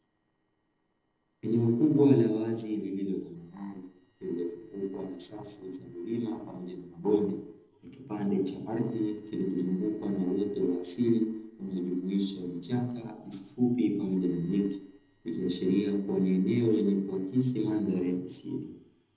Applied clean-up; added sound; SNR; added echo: neural separator model SepFormer DNS4.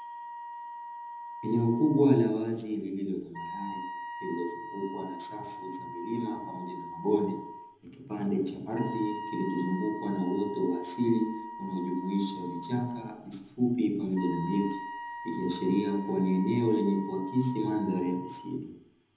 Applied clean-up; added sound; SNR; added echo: none; Wind instrument, woodwind instrument; 11 dB; reverberation time 0.8 s.